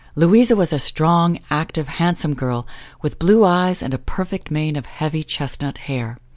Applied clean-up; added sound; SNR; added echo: none; none; none; none.